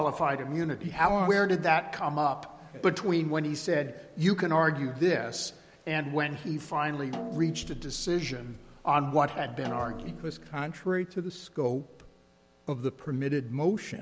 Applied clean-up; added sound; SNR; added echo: none; Snare drum; 15 dB; none.